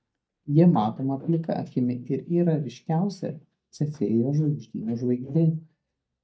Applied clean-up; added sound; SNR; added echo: neural mask model DeepFilterNet 3.